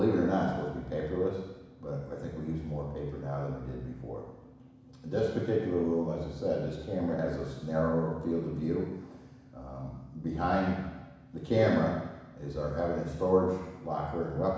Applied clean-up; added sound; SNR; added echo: none; Bowed string instrument; 15 dB; reverberation time 1.1 s.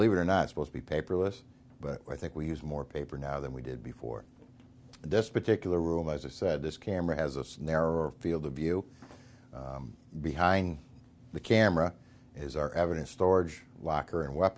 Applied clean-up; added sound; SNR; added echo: none; none; none; none.